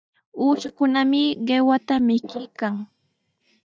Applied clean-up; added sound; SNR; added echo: neural mask model DeepFilterNet 3.